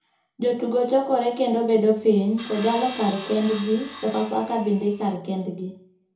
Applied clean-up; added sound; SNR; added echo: none; Sawing; 12 dB; reverberation time 0.7 s.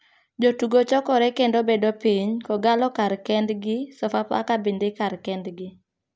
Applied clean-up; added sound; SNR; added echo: none; none; none; none.